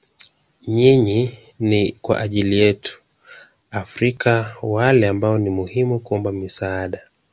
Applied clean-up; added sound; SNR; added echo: none; none; none; none.